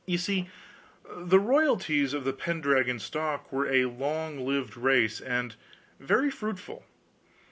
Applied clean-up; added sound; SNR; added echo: none; none; none; none.